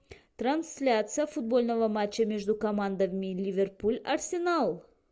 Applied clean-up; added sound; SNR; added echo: none; none; none; none.